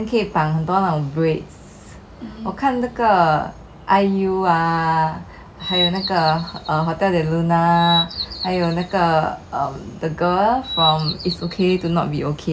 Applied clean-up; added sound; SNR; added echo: none; Bird vocalization, bird call, bird song; 7 dB; none.